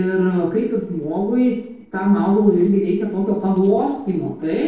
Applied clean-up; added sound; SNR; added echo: neural separator model SepFormer DNS4.